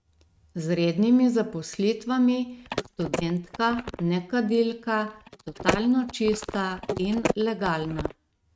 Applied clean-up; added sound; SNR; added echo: neural mask model RNNoise.